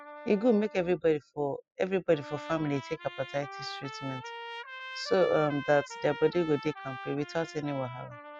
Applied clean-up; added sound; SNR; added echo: classical method spectral subtraction.